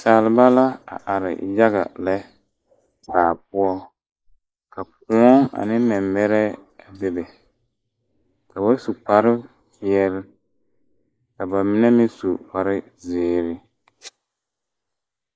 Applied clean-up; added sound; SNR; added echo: neural mask model Resemble Enhance denoiser.